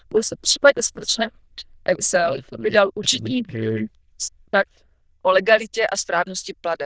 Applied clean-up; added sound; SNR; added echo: neural diffusion model UNIVERSE++.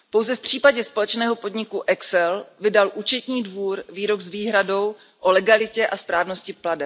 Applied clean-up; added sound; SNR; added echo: none; none; none; none.